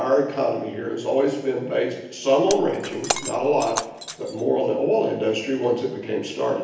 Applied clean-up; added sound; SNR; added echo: none; Shatter; 11 dB; reverberation time 0.9 s.